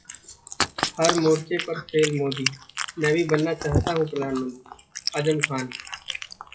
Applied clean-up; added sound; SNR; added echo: classical method WPE with log-MMSE.